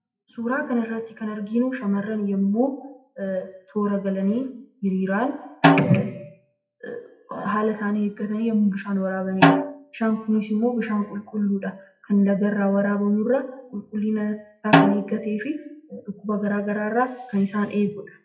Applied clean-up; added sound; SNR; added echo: classical method WPE with log-MMSE.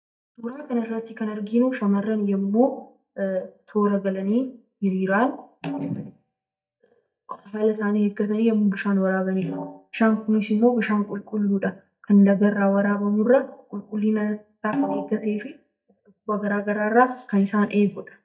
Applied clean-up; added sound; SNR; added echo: neural mask model DeepFilterNet 3.